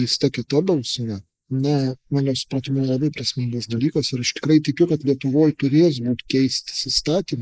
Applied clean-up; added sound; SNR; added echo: neural mask model Resemble Enhance denoiser.